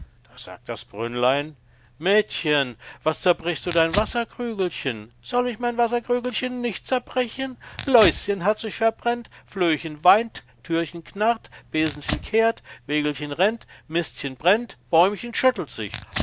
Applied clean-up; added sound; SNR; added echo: none; Tearing; 13 dB; none.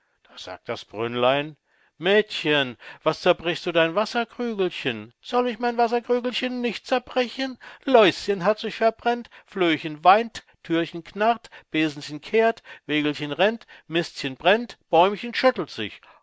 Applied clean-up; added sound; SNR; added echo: none; none; none; none.